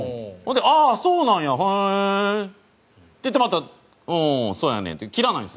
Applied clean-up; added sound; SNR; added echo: none; none; none; none.